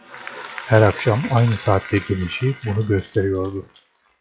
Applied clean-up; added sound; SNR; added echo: classical method log-MMSE.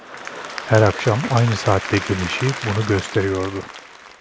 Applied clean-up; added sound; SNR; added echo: none; Applause / Crowd; 10 dB; none.